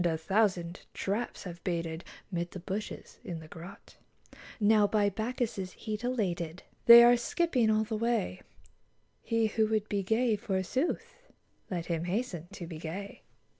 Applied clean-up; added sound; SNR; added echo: none; none; none; none.